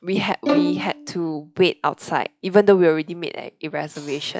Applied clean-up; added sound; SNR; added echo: classical method log-MMSE.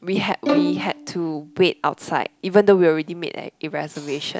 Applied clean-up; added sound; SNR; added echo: none; Bowed string instrument; 5 dB; none.